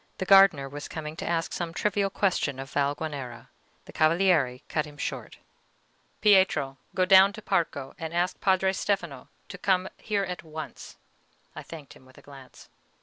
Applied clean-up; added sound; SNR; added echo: none; none; none; none.